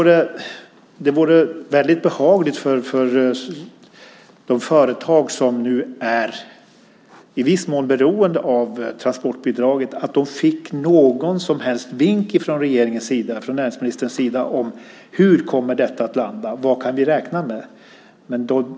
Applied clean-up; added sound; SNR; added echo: none; none; none; none.